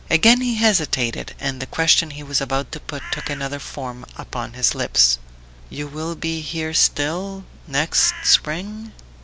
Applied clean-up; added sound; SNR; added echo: none; Bird; 11 dB; none.